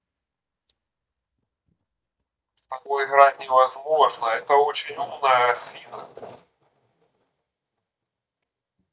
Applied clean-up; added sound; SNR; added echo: neural mask model DeepFilterNet 3.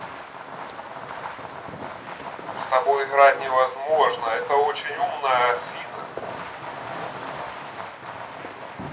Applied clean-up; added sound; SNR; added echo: none; Fireworks; 10 dB; reverberation time 0.3 s.